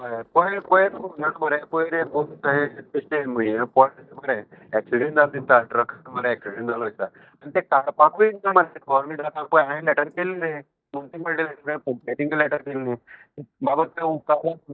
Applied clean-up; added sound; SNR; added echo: neural mask model DeepFilterNet 3.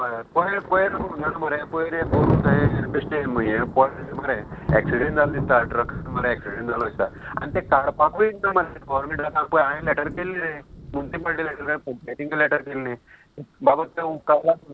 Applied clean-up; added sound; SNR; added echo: none; Thunder; 7 dB; none.